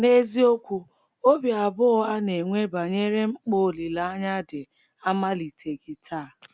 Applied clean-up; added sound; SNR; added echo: none; none; none; none.